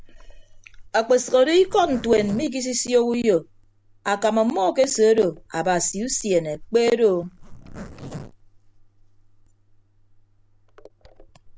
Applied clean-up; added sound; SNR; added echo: none; Zipper (clothing); 20 dB; none.